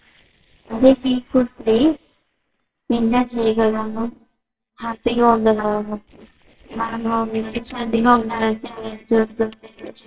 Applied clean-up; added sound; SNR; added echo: neural separator model SepFormer WHAMR!.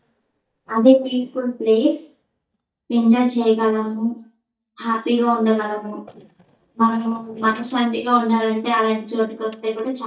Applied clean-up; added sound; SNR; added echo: neural mask model DeepFilterNet 3.